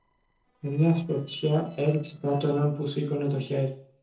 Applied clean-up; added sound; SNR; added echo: neural separator model SepFormer DNS4.